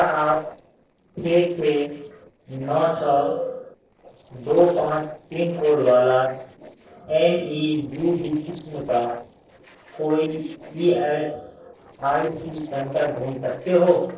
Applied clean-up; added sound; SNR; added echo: neural separator model SepFormer DNS4.